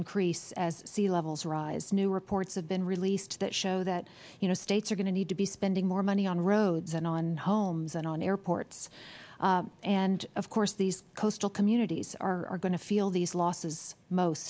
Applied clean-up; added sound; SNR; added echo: none; none; none; none.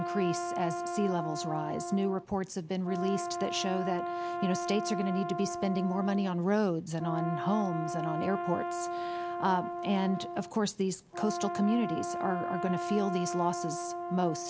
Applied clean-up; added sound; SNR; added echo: none; Brass instrument; 4 dB; none.